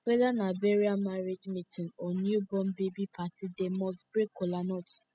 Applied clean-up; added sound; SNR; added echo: classical method spectral subtraction.